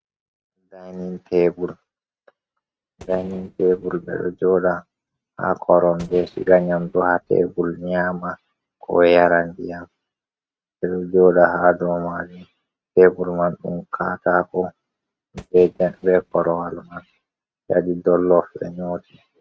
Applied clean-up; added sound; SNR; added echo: neural mask model RNNoise.